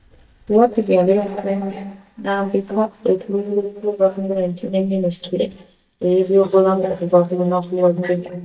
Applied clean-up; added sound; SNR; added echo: neural mask model DeepFilterNet 3.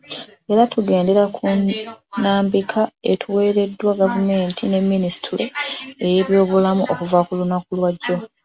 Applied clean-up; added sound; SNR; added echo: none; none; none; none.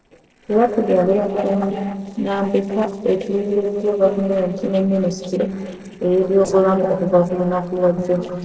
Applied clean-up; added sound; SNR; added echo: neural separator model SepFormer DNS4.